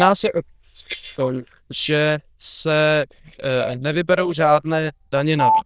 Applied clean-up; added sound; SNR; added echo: neural diffusion model UNIVERSE++.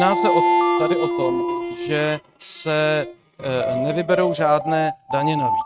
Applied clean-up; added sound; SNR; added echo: neural mask model RNNoise.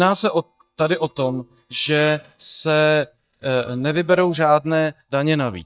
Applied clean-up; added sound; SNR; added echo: neural mask model DeepFilterNet 3.